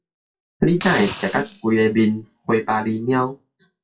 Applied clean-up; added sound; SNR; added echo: classical method WPE with log-MMSE.